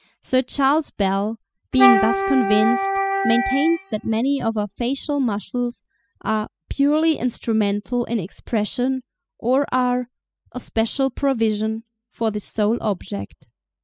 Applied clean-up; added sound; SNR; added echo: classical method spectral subtraction.